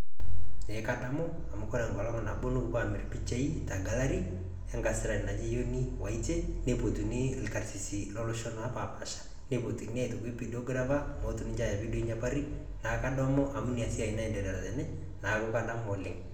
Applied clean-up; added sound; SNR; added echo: none; none; none; reverberation time 0.8 s.